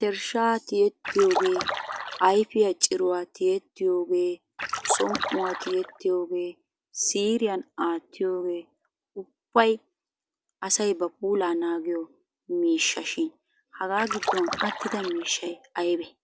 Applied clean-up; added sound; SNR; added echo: none; Splash, splatter; 4 dB; none.